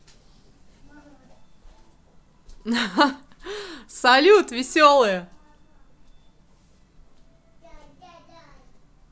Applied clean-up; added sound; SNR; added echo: none; none; none; none.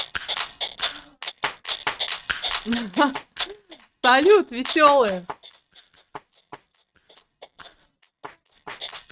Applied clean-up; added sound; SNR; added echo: neural mask model RNNoise.